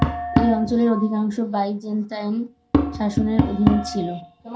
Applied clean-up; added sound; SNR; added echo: none; Tap; 2 dB; reverberation time 0.3 s.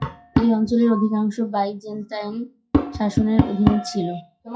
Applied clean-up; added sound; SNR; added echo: classical method WPE with log-MMSE.